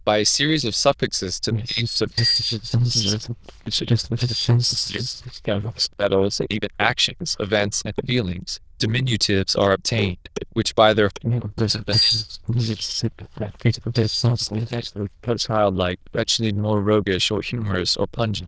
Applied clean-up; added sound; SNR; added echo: neural diffusion model UNIVERSE++.